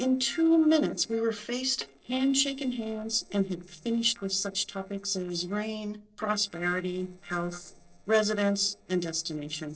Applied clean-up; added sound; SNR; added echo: neural separator model SepFormer DNS4.